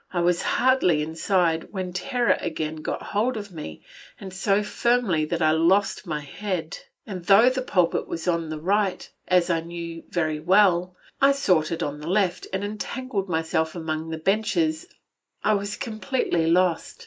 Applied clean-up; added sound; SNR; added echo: neural mask model Resemble Enhance denoiser.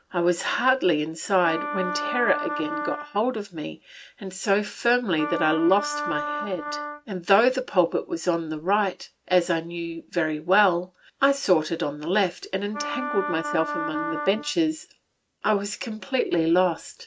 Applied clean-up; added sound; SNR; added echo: neural mask model RNNoise.